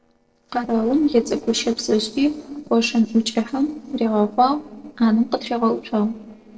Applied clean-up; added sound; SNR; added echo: neural separator model SepFormer DNS4.